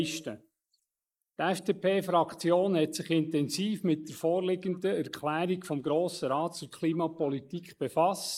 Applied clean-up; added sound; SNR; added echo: neural mask model Resemble Enhance denoiser.